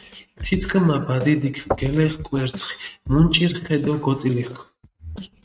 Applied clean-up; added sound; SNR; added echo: neural mask model RNNoise.